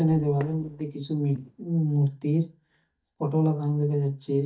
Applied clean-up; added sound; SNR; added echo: neural mask model DeepFilterNet 3.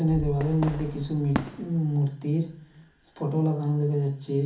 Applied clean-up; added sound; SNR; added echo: none; Fireworks; 11 dB; reverberation time 0.4 s.